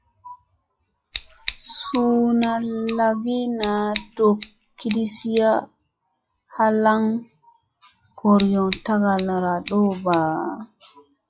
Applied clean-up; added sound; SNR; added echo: classical method log-MMSE.